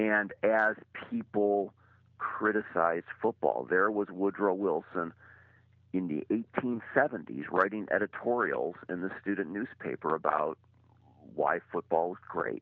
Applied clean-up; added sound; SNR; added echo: none; none; none; none.